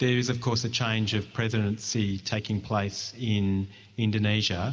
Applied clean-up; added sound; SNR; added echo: none; none; none; none.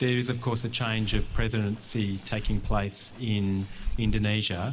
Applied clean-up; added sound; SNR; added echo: none; Fireworks; 3 dB; none.